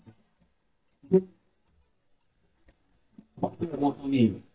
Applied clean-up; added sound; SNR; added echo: neural mask model DeepFilterNet 3.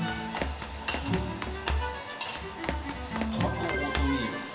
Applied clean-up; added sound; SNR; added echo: none; Run; 2 dB; reverberation time 0.9 s.